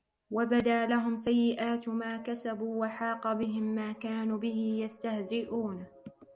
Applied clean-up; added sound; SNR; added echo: none; none; none; none.